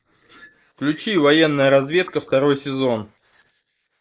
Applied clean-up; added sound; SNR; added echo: neural mask model Resemble Enhance denoiser.